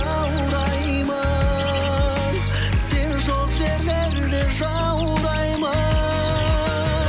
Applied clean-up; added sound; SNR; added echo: none; Bird vocalization, bird call, bird song; 15 dB; none.